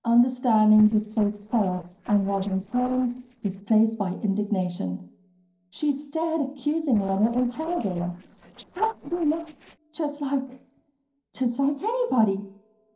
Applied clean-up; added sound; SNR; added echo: neural separator model SepFormer DNS4.